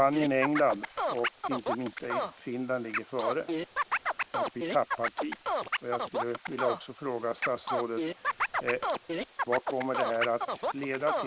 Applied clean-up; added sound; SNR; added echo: neural mask model Resemble Enhance denoiser.